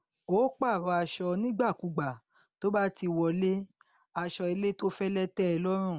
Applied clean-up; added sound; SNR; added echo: none; none; none; none.